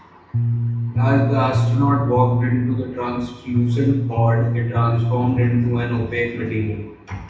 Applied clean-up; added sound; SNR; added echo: none; Bass guitar; -4 dB; reverberation time 0.8 s.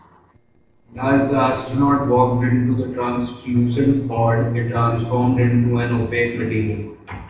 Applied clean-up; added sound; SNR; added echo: neural separator model SepFormer DNS4.